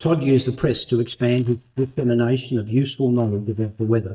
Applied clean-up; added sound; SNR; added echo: neural mask model DeepFilterNet 3.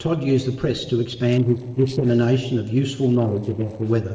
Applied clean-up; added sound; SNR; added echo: neural separator model SepFormer DNS4.